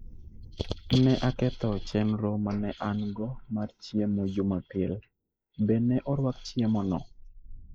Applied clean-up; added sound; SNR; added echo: neural mask model Resemble Enhance denoiser.